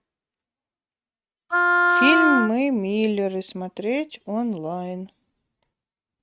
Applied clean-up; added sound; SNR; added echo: neural mask model RNNoise.